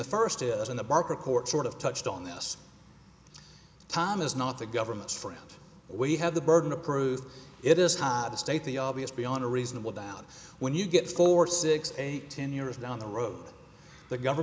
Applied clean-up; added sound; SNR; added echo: none; none; none; none.